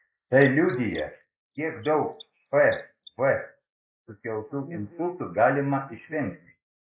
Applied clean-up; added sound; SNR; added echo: neural mask model Resemble Enhance denoiser.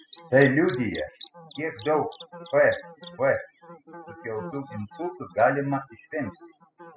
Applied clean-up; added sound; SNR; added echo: classical method spectral subtraction.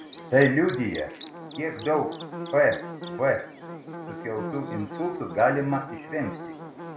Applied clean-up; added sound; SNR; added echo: none; Buzz / Bird; 11 dB; none.